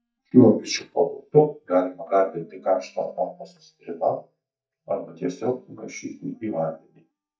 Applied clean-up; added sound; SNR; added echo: neural mask model DeepFilterNet 3.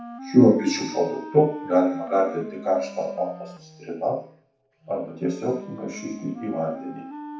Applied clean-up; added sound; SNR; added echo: none; Wind instrument, woodwind instrument; 14 dB; reverberation time 0.7 s.